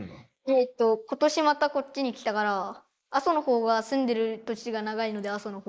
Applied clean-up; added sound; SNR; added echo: neural mask model Resemble Enhance denoiser.